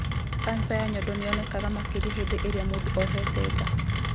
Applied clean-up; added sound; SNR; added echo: none; Rain; -5 dB; none.